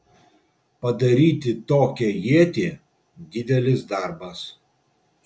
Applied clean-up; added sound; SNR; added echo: none; none; none; none.